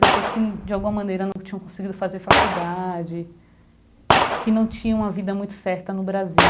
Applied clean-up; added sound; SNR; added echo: none; Gunshot, gunfire; -2 dB; none.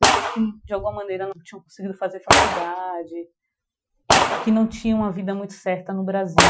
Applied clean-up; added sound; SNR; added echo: classical method Wiener filter.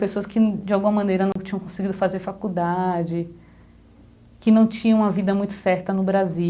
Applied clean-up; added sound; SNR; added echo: none; none; none; none.